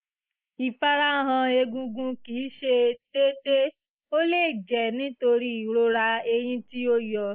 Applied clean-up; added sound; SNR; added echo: neural mask model Resemble Enhance denoiser.